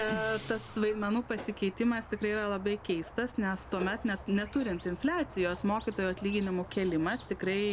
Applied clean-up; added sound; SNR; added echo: none; Squeak; 15 dB; none.